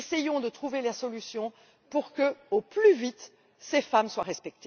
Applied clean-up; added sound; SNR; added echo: none; none; none; none.